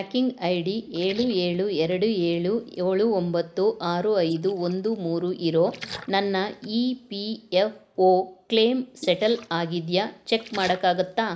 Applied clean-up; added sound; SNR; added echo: neural mask model Resemble Enhance denoiser.